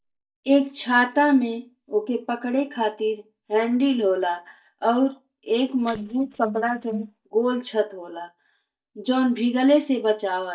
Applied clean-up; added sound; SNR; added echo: neural mask model DeepFilterNet 3.